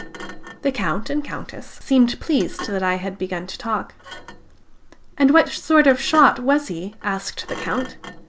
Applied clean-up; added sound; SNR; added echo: none; Thump, thud; 18 dB; none.